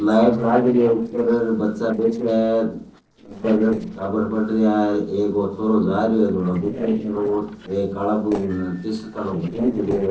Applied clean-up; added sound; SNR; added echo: neural separator model SepFormer DNS4.